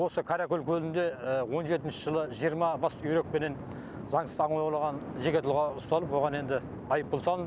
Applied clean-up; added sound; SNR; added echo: none; none; none; none.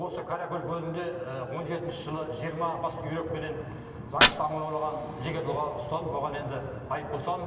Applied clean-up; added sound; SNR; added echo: none; Fire; 2 dB; reverberation time 2.5 s.